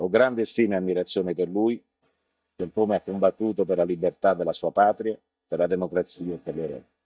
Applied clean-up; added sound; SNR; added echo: neural mask model DeepFilterNet 3.